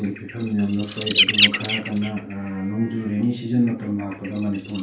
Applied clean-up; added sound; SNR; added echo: none; Bird; 2 dB; reverberation time 0.3 s.